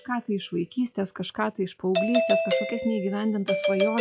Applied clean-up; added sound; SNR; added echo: classical method log-MMSE.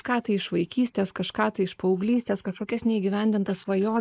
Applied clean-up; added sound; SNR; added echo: neural mask model Resemble Enhance denoiser.